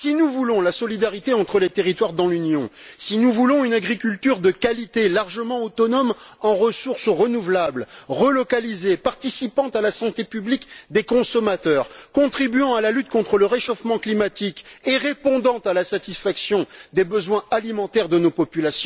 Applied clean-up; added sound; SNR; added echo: none; none; none; none.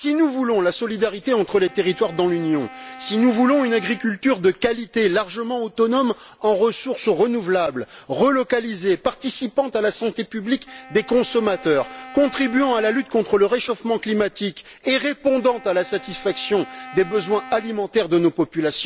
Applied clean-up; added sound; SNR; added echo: none; Wind instrument, woodwind instrument; 19 dB; none.